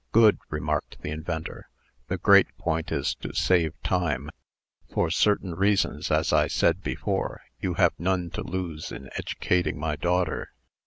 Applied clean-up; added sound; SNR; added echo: none; none; none; none.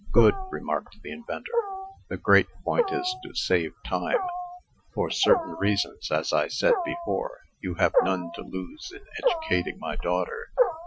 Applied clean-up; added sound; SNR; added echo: classical method Wiener filter.